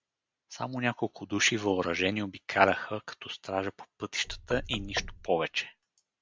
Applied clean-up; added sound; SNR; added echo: none; Knock / Wood; 11 dB; none.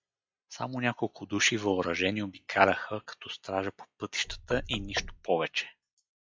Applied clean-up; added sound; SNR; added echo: classical method log-MMSE.